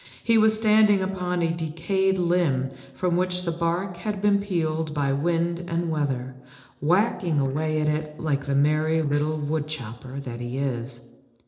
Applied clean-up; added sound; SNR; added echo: neural separator model SepFormer DNS4.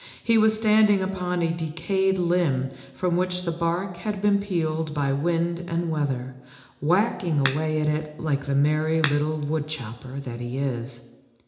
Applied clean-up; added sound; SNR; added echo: none; Crack; 9 dB; reverberation time 0.8 s.